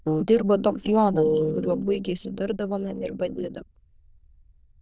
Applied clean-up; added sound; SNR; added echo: neural diffusion model UNIVERSE++.